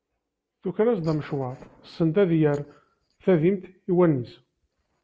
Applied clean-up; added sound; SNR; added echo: none; none; none; none.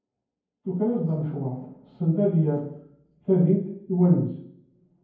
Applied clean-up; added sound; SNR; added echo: none; none; none; reverberation time 0.9 s.